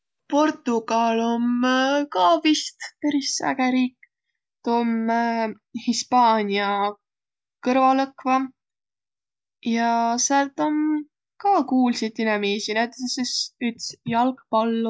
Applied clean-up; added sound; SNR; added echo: none; none; none; none.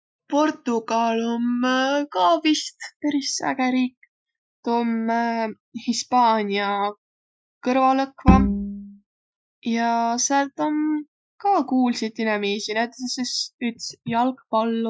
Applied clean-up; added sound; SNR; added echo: classical method Wiener filter.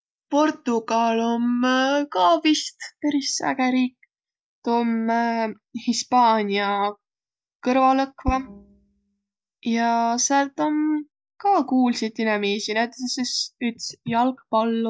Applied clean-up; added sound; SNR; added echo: neural mask model DeepFilterNet 3.